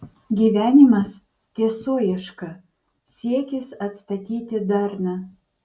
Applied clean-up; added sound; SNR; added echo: none; none; none; none.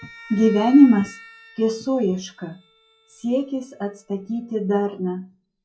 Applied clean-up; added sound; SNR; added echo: classical method log-MMSE.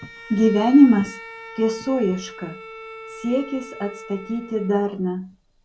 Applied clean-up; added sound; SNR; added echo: none; Bowed string instrument; 18 dB; none.